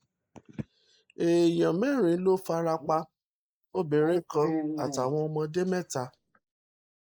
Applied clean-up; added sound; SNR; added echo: neural mask model Resemble Enhance denoiser.